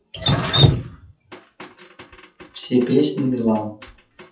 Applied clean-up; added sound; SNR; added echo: classical method WPE with log-MMSE.